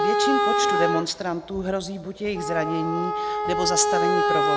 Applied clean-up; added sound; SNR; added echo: none; Wind instrument, woodwind instrument; -3 dB; none.